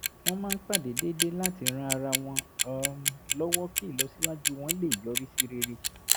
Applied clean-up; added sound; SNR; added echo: none; Clock; -3 dB; none.